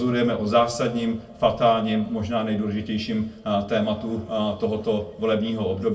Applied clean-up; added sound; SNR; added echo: none; none; none; reverberation time 0.3 s.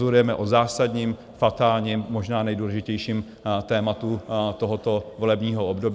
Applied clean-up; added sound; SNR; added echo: none; none; none; none.